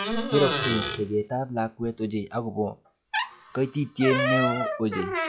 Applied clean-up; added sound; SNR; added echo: classical method log-MMSE.